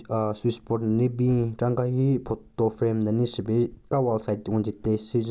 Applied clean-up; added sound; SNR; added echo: none; none; none; none.